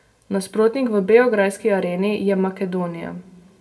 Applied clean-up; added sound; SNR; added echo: none; none; none; reverberation time 0.6 s.